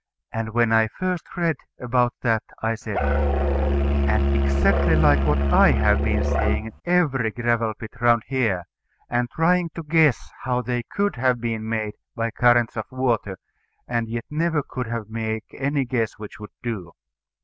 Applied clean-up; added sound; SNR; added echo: none; Musical instrument; -4 dB; none.